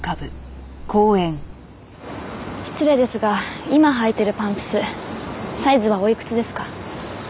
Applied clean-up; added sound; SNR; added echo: none; none; none; none.